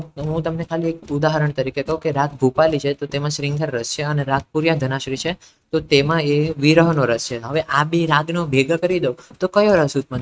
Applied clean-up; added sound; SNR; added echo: neural mask model RNNoise.